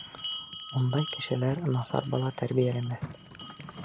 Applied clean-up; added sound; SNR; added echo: none; Bell; 10 dB; none.